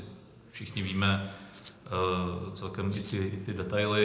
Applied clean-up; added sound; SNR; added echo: none; Rattle (instrument); 18 dB; reverberation time 0.8 s.